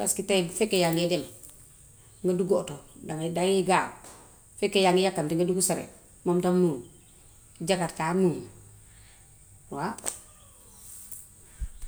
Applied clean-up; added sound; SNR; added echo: none; none; none; none.